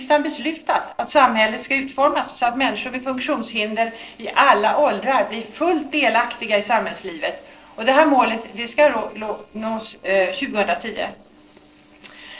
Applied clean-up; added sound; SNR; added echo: neural separator model SepFormer DNS4.